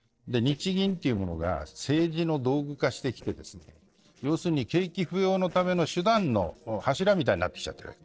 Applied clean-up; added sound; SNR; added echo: neural separator model SepFormer DNS4.